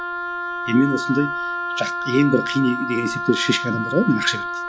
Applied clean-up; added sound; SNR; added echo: none; Wind instrument, woodwind instrument; 5 dB; none.